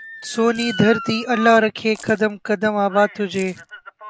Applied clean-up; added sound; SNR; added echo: none; Motor vehicle (road) / Siren + Keys jangling; 14 dB; none.